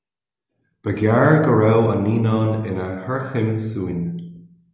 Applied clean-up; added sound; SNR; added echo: none; none; none; none.